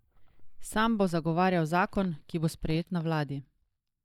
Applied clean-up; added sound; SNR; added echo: neural mask model DeepFilterNet 3.